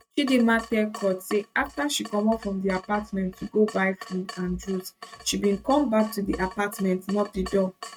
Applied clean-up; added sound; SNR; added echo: neural mask model RNNoise.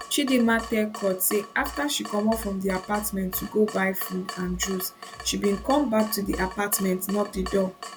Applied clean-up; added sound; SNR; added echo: none; Drip / Water tap, faucet; 14 dB; none.